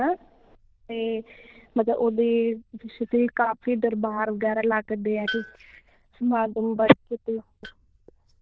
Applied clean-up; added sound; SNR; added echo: neural diffusion model UNIVERSE++.